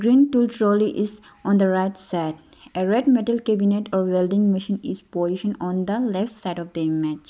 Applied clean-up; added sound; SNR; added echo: none; none; none; none.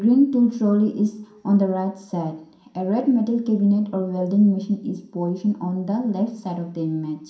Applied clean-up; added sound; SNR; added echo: none; none; none; reverberation time 0.5 s.